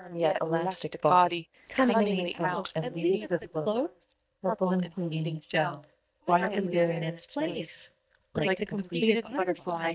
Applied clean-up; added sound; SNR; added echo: neural mask model DeepFilterNet 3.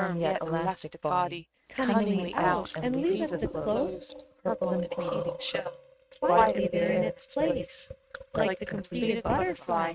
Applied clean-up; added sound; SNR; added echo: neural mask model RNNoise.